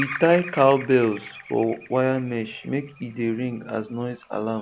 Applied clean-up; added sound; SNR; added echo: none; Bird vocalization, bird call, bird song; 16 dB; none.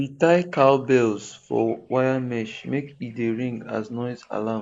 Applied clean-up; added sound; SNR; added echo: neural mask model Resemble Enhance denoiser.